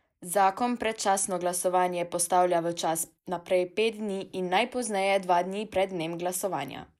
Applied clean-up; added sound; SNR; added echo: neural mask model Resemble Enhance denoiser.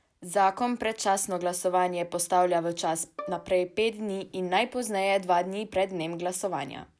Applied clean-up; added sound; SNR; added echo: none; Bowed string instrument; 20 dB; none.